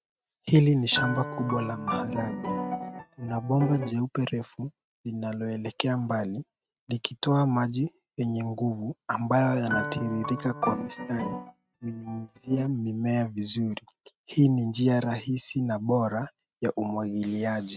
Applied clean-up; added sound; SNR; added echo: neural mask model RNNoise.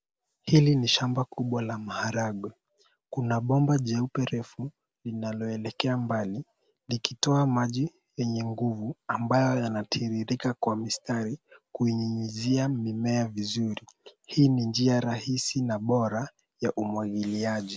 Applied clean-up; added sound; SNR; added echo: none; none; none; none.